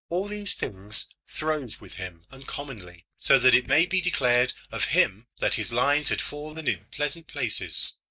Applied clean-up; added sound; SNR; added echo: neural mask model DeepFilterNet 3.